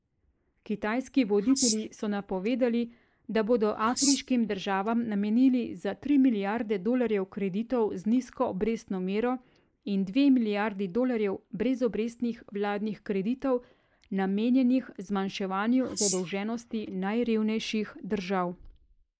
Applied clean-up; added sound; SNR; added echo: neural mask model Resemble Enhance denoiser.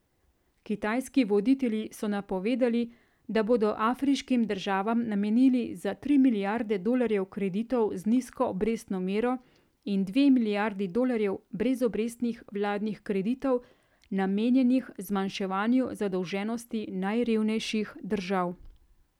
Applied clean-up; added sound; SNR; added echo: none; none; none; none.